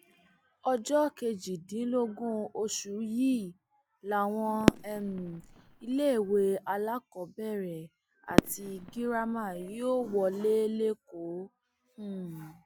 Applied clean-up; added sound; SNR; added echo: none; Fireworks; 1 dB; none.